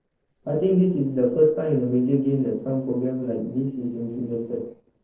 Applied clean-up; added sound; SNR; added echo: neural separator model SepFormer DNS4.